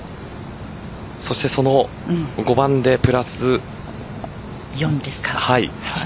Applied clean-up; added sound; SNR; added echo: none; none; none; none.